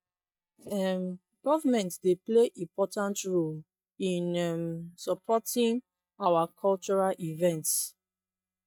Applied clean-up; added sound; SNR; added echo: neural mask model DeepFilterNet 3.